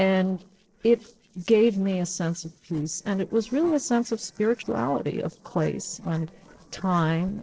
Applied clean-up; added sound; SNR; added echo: neural separator model SepFormer DNS4.